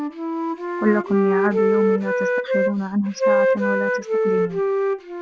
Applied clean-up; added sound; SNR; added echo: none; Wind instrument, woodwind instrument; -4 dB; none.